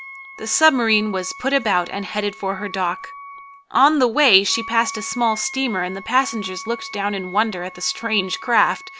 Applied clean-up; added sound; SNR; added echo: none; Wind instrument, woodwind instrument; 16 dB; none.